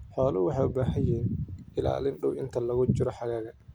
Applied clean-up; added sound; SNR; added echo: none; none; none; none.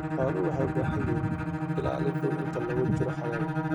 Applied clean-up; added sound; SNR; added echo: none; Bowed string instrument; -1 dB; none.